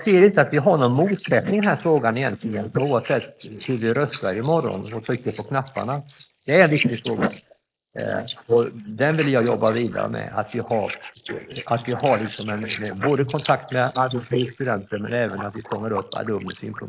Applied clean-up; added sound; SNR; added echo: neural mask model Resemble Enhance denoiser.